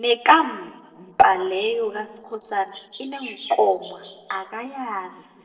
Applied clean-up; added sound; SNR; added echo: neural separator model SepFormer DNS4.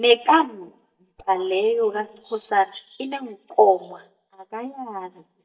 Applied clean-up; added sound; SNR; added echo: neural mask model DeepFilterNet 3.